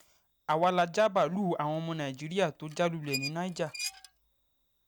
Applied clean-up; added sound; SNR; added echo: none; Squeak; 12 dB; none.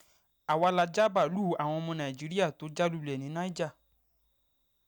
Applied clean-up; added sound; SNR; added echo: none; none; none; none.